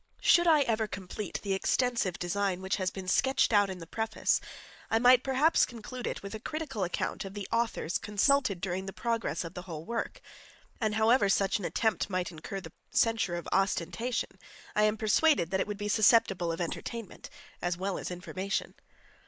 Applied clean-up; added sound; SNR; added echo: neural mask model Resemble Enhance denoiser.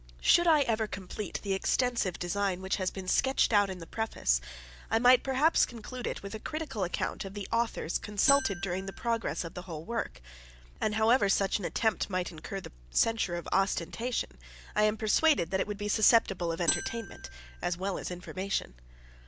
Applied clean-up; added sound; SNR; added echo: none; Marimba, xylophone; 3 dB; none.